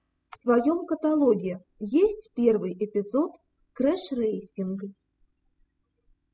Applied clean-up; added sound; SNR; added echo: classical method spectral subtraction.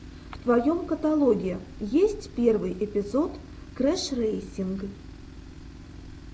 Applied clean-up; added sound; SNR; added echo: none; Tools; 18 dB; none.